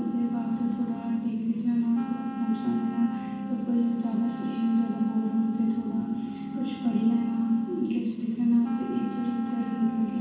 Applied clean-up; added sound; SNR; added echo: none; Wind instrument, woodwind instrument; 12 dB; reverberation time 1.2 s.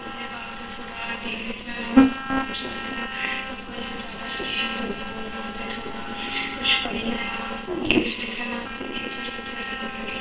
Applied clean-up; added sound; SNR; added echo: neural separator model SepFormer WHAMR!.